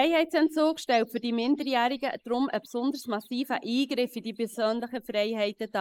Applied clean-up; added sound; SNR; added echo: neural mask model Resemble Enhance denoiser.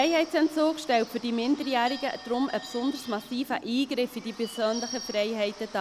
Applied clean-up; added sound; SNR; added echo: none; Bird / Bell; 16 dB; none.